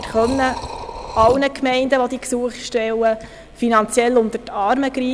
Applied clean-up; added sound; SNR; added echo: none; Liquid; 15 dB; none.